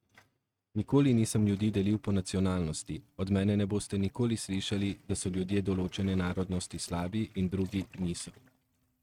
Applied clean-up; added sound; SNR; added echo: neural mask model RNNoise.